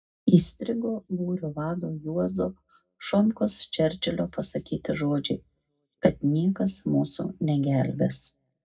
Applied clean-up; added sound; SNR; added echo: none; none; none; reverberation time 0.3 s.